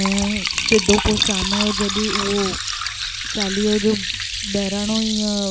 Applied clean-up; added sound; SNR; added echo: none; Liquid; 2 dB; none.